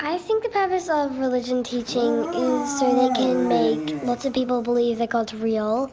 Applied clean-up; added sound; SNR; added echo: none; Dog; 5 dB; none.